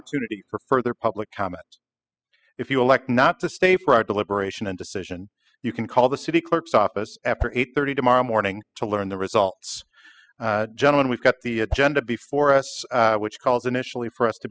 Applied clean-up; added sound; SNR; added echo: classical method spectral subtraction.